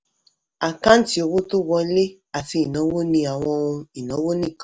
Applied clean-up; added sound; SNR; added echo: none; none; none; none.